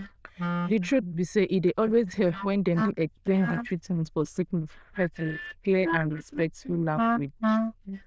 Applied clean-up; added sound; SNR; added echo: neural diffusion model UNIVERSE++.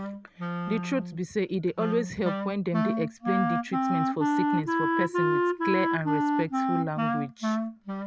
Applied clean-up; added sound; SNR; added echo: none; Wind instrument, woodwind instrument; -3 dB; none.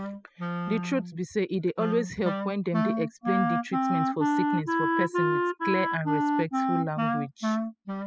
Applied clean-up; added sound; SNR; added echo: classical method spectral subtraction.